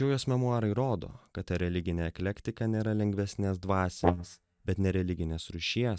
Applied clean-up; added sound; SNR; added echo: neural mask model DeepFilterNet 3.